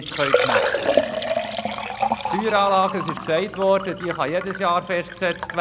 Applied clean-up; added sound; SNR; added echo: none; Liquid; 1 dB; none.